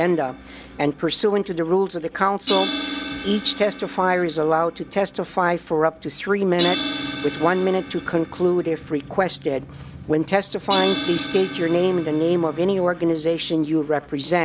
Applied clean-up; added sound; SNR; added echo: none; Crash cymbal; 9 dB; none.